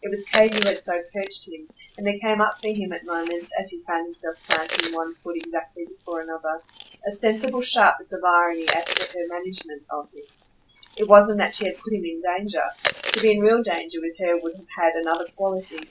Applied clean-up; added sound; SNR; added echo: none; Chewing, mastication; 11 dB; none.